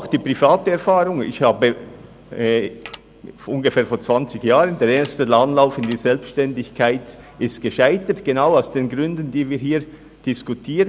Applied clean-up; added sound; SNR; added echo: none; Mechanisms; 20 dB; none.